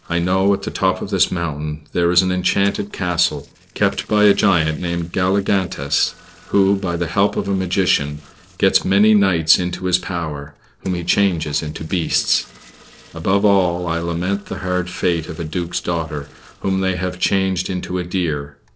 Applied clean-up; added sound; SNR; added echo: neural separator model SepFormer DNS4.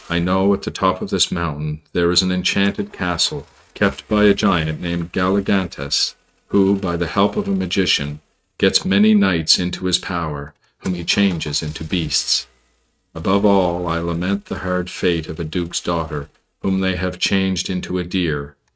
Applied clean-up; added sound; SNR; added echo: neural mask model RNNoise.